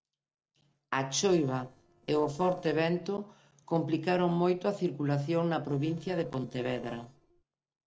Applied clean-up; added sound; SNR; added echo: neural separator model SepFormer DNS4.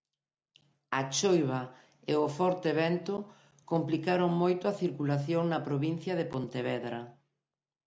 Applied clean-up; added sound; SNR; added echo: none; none; none; none.